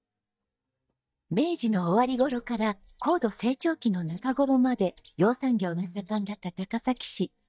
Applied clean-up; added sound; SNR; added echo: neural mask model DeepFilterNet 3.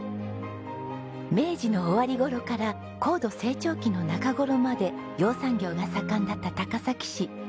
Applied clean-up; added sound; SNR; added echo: none; none; none; none.